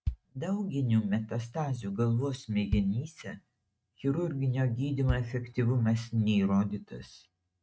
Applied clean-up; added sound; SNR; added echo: neural mask model RNNoise.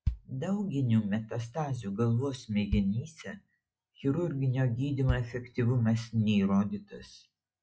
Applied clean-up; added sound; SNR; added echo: classical method log-MMSE.